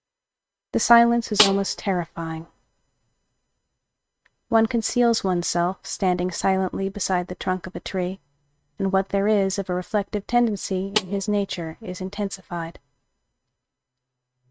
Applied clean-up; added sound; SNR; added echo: neural mask model RNNoise.